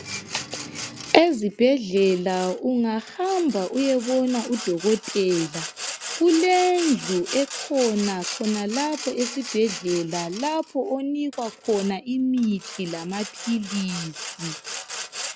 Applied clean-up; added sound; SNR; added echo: none; Sawing; 12 dB; none.